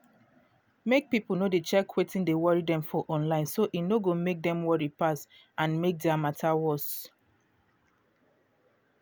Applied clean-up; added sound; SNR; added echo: none; none; none; none.